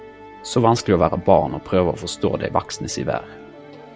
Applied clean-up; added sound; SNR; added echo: none; Musical instrument; 19 dB; none.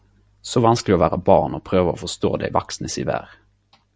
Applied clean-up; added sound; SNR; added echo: none; none; none; none.